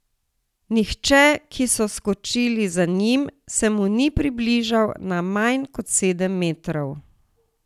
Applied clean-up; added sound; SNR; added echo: none; none; none; none.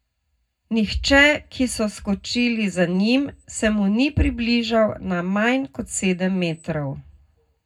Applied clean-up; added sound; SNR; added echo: none; none; none; reverberation time 0.3 s.